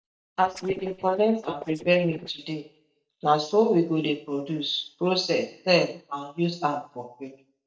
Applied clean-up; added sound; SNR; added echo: neural mask model DeepFilterNet 3.